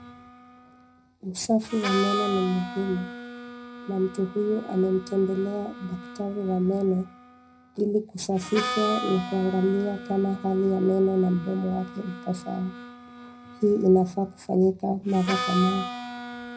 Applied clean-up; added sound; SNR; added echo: none; Harmonica; 10 dB; reverberation time 0.4 s.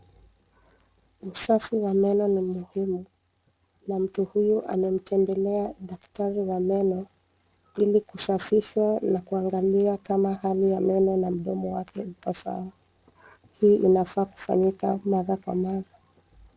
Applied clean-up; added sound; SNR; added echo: none; none; none; none.